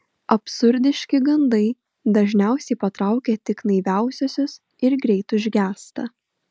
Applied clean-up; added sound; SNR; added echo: none; none; none; none.